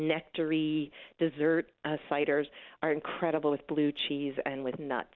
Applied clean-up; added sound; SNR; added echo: none; none; none; none.